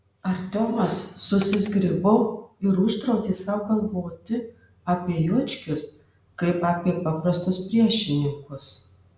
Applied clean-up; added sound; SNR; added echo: none; none; none; none.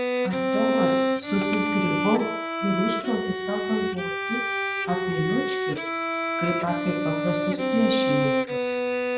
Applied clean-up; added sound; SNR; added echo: none; Bowed string instrument; -2 dB; none.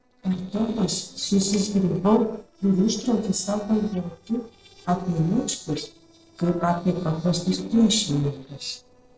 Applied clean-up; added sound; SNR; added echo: neural separator model SepFormer DNS4.